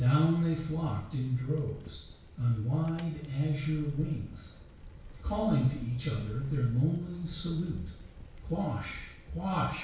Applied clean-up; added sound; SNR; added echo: none; Bicycle; 16 dB; reverberation time 0.6 s.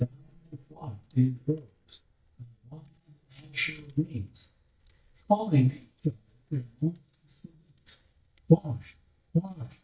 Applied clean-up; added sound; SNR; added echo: neural mask model DeepFilterNet 3.